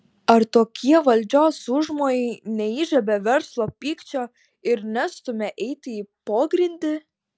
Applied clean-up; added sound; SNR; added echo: none; none; none; none.